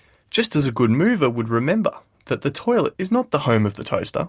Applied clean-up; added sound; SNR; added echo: none; none; none; none.